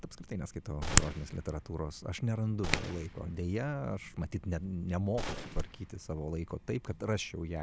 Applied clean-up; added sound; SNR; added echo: none; Hands + Gunshot, gunfire; 2 dB; none.